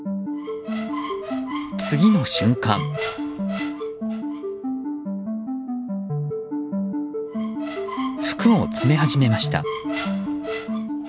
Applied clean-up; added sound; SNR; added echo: none; Squeak; 12 dB; none.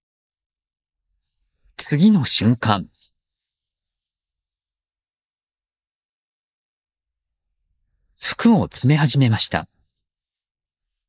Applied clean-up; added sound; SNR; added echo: neural mask model Resemble Enhance denoiser.